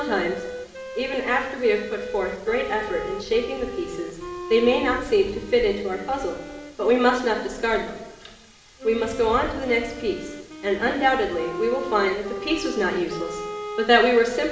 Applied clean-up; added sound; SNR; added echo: none; Wind instrument, woodwind instrument; 11 dB; reverberation time 1.1 s.